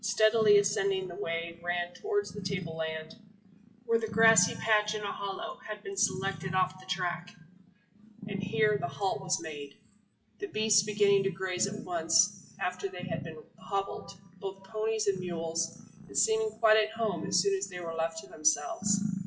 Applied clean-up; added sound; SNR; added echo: classical method WPE with log-MMSE.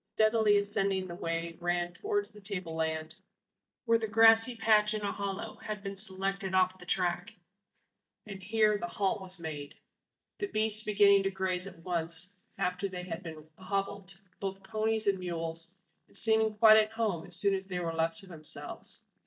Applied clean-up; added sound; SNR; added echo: neural mask model DeepFilterNet 3.